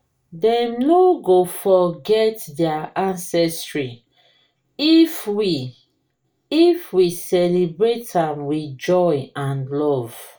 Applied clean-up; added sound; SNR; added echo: none; none; none; reverberation time 0.2 s.